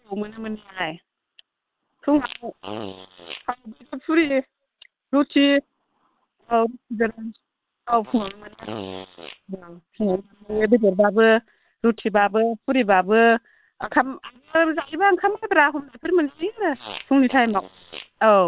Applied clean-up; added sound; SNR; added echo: neural separator model SepFormer WHAM!.